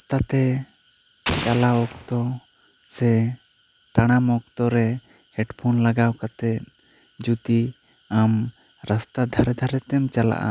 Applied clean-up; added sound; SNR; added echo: none; Explosion; 7 dB; none.